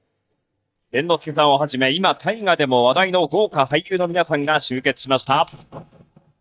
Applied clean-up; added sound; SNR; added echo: neural mask model DeepFilterNet 3.